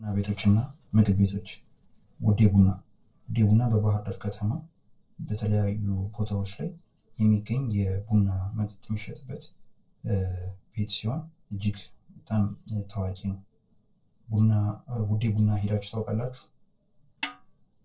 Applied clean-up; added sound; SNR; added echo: neural separator model SepFormer DNS4.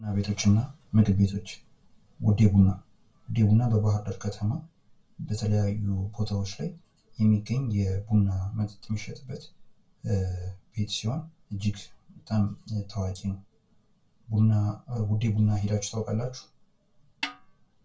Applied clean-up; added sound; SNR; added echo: none; Snare drum; 12 dB; reverberation time 0.2 s.